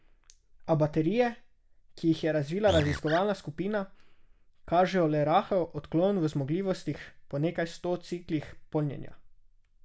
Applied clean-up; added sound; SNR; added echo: none; Animal; 6 dB; none.